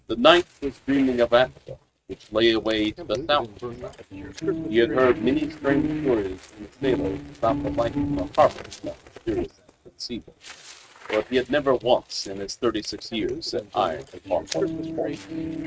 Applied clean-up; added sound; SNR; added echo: neural mask model RNNoise.